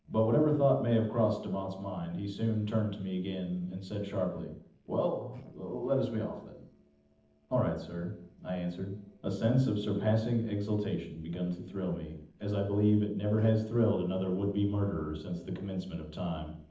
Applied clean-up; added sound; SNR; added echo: neural separator model SepFormer DNS4.